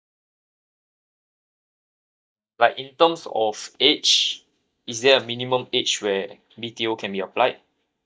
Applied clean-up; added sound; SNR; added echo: neural mask model DeepFilterNet 3.